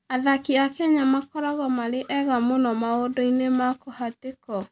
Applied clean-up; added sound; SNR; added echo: none; none; none; none.